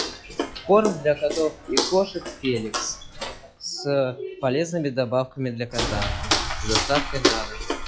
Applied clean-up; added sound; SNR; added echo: classical method log-MMSE.